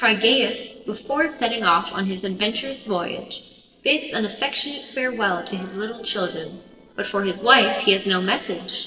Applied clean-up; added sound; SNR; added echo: neural separator model SepFormer DNS4.